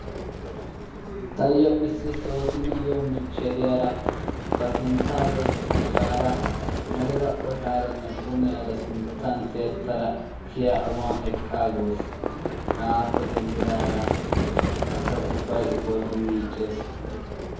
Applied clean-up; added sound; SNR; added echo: none; Livestock, farm animals, working animals; 1 dB; reverberation time 1.8 s.